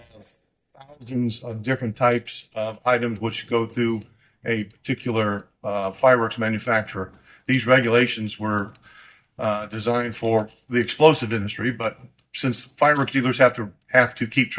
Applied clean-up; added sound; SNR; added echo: neural mask model DeepFilterNet 3.